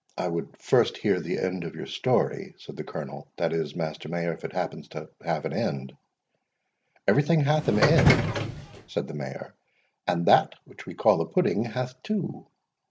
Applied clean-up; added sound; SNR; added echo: none; Subway, metro, underground; -2 dB; none.